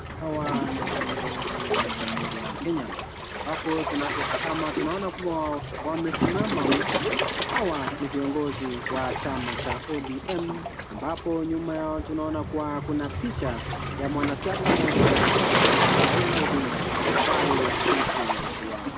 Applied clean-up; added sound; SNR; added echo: none; Waves, surf; -4 dB; none.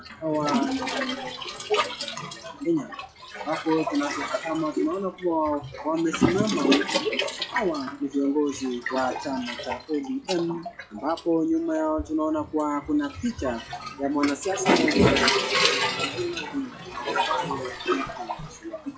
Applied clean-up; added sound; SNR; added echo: classical method log-MMSE.